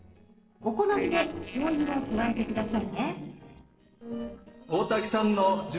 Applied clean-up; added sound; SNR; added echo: neural separator model SepFormer DNS4.